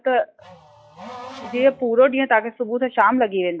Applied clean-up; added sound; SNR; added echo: classical method log-MMSE.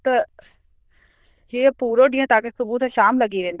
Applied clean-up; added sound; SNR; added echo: neural diffusion model UNIVERSE++.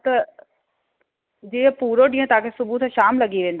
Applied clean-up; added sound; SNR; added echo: none; none; none; none.